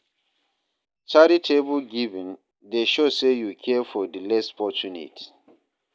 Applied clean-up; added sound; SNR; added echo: none; none; none; none.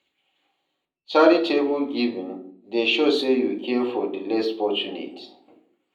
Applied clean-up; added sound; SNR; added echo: none; none; none; reverberation time 0.6 s.